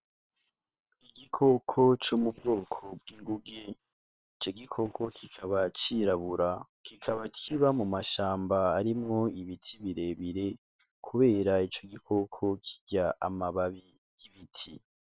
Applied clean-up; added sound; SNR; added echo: neural separator model SepFormer WHAM!.